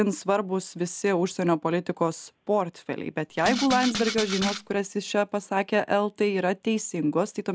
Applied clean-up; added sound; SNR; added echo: none; Rattle (instrument); 5 dB; none.